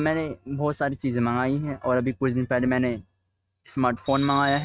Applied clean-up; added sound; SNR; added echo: neural mask model RNNoise.